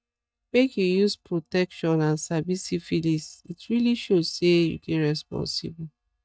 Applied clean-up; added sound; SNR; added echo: neural mask model DeepFilterNet 3.